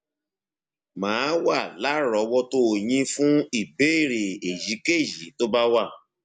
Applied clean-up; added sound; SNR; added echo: none; none; none; none.